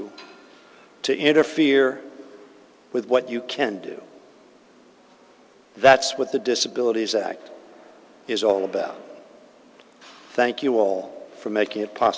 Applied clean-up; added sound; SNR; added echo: none; none; none; none.